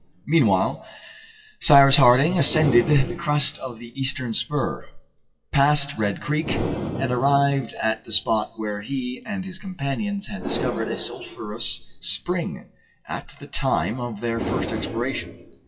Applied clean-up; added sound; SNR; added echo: classical method WPE with log-MMSE.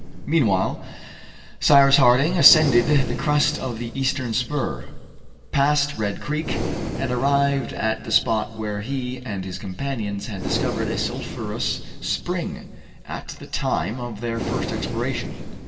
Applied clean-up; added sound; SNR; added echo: none; Breathing; 10 dB; reverberation time 1.8 s.